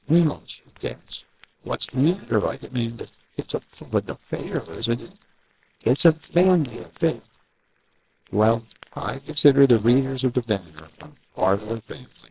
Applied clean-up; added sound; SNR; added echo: neural separator model SepFormer WHAMR!.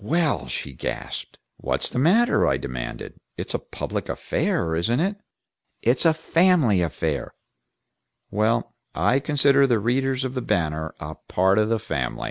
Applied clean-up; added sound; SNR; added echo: none; none; none; none.